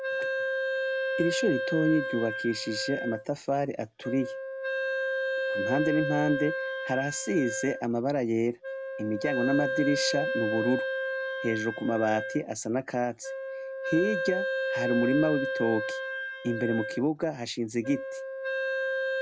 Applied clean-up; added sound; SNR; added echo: none; Wind instrument, woodwind instrument; 2 dB; none.